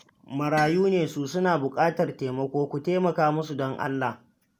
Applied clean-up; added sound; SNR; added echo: none; Tools; 18 dB; none.